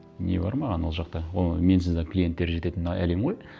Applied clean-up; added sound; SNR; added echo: none; none; none; none.